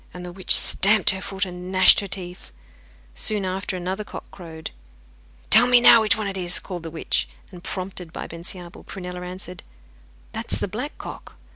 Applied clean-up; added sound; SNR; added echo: none; none; none; none.